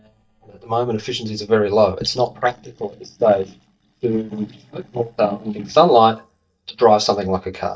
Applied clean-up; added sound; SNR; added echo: neural mask model DeepFilterNet 3.